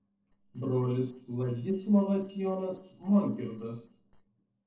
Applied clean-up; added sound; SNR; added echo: neural separator model SepFormer DNS4.